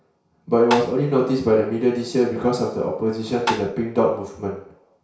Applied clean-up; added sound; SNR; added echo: none; Tap; 4 dB; reverberation time 0.6 s.